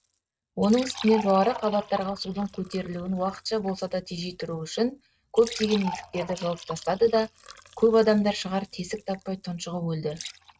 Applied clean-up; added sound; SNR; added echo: neural mask model RNNoise.